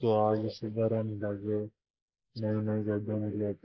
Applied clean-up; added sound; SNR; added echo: neural mask model Resemble Enhance denoiser.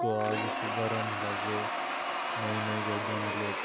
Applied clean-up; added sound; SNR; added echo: none; Applause / Crowd / Cheering; -3 dB; none.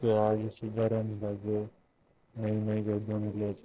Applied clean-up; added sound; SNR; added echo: neural separator model SepFormer DNS4.